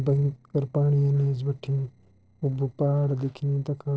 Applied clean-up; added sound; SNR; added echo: neural separator model SepFormer DNS4.